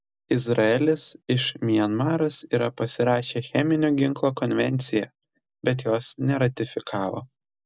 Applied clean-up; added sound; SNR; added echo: none; none; none; none.